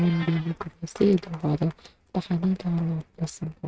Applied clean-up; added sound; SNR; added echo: neural mask model RNNoise.